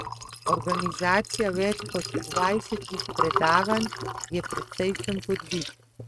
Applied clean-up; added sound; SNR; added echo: neural mask model RNNoise.